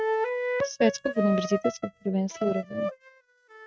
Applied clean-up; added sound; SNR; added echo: neural mask model RNNoise.